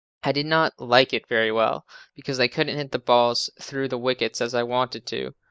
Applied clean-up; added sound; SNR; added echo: neural mask model Resemble Enhance denoiser.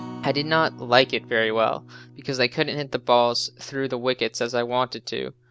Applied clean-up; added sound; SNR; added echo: none; Acoustic guitar; 19 dB; none.